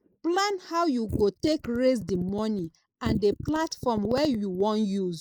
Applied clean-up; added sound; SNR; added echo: neural mask model Resemble Enhance denoiser.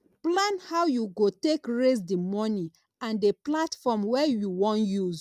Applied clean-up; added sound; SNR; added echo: none; none; none; none.